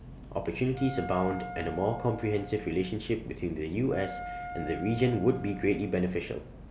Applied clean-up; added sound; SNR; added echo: none; Wind instrument, woodwind instrument; 13 dB; none.